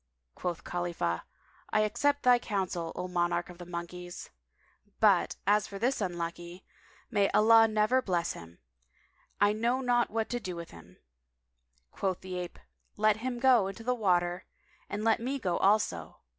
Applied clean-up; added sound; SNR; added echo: none; none; none; none.